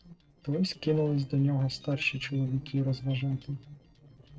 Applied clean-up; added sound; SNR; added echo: neural separator model SepFormer DNS4.